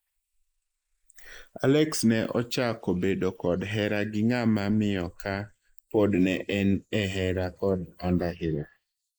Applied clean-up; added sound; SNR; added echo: neural mask model Resemble Enhance denoiser.